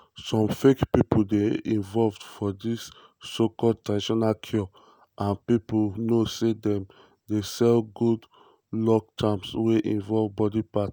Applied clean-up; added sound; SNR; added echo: none; none; none; none.